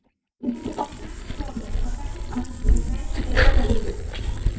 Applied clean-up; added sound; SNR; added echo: neural mask model DeepFilterNet 3.